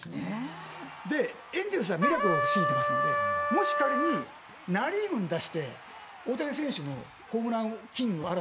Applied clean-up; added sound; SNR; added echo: none; Trumpet; -3 dB; none.